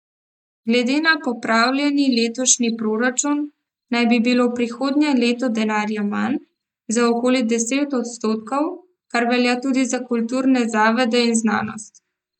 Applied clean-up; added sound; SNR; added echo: neural mask model DeepFilterNet 3.